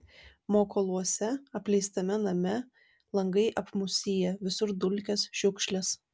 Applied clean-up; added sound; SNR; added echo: none; none; none; none.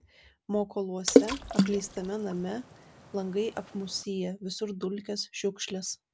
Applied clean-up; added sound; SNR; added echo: none; Water / Splash, splatter; -5 dB; none.